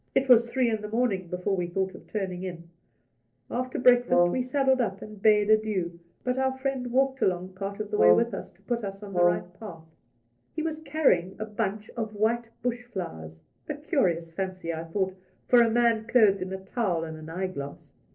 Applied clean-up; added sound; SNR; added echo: neural separator model SepFormer DNS4.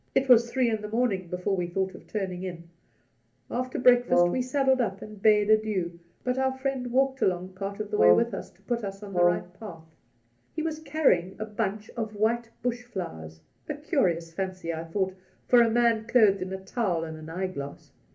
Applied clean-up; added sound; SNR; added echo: none; Brass instrument; 2 dB; reverberation time 0.3 s.